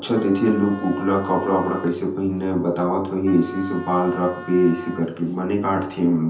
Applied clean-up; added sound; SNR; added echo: none; Wind instrument, woodwind instrument; 17 dB; reverberation time 0.5 s.